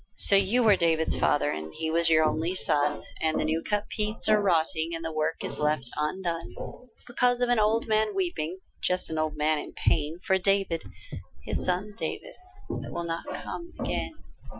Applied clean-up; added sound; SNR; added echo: classical method Wiener filter.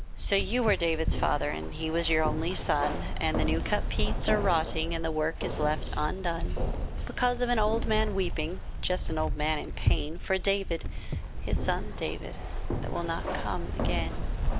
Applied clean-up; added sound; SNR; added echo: none; Keys jangling; -1 dB; none.